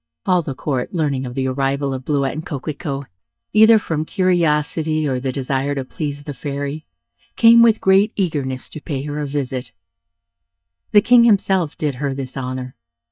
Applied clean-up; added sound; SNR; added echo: neural mask model DeepFilterNet 3.